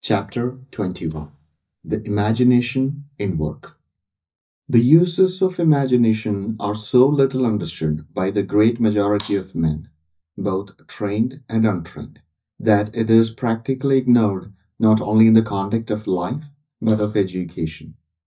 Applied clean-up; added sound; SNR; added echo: neural mask model DeepFilterNet 3.